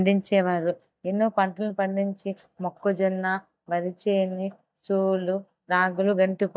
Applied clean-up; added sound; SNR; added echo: neural mask model DeepFilterNet 3.